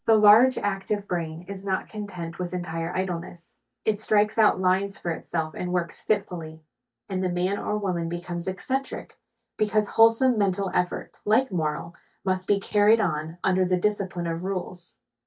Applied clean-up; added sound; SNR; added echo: neural mask model DeepFilterNet 3.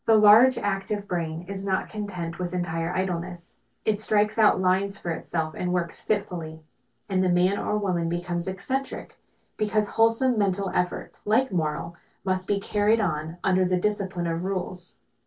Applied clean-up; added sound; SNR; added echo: neural separator model SepFormer DNS4.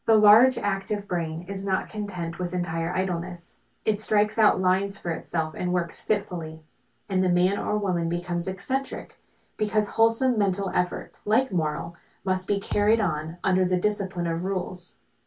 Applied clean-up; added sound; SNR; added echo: none; Thump, thud; 12 dB; reverberation time 0.1 s.